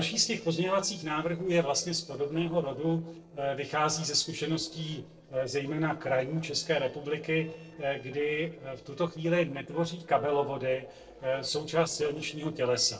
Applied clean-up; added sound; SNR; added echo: neural separator model SepFormer DNS4.